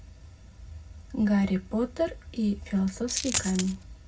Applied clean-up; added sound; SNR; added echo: none; Coin (dropping); 3 dB; reverberation time 0.4 s.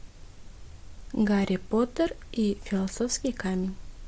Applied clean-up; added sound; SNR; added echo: none; none; none; none.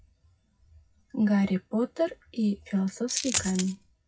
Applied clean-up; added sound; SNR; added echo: classical method WPE with log-MMSE.